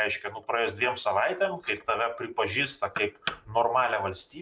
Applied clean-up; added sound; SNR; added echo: neural mask model Resemble Enhance denoiser.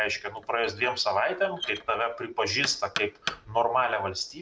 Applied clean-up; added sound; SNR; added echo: none; Knock; 13 dB; none.